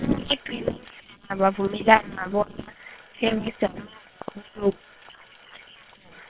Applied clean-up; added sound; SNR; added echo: neural separator model SepFormer WHAM!.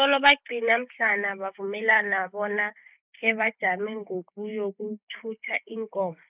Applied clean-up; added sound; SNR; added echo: neural mask model Resemble Enhance denoiser.